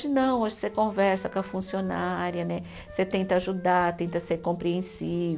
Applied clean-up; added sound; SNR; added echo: none; Wind instrument, woodwind instrument; 20 dB; none.